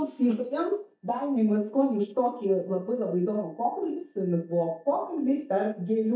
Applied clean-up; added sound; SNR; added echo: neural mask model DeepFilterNet 3.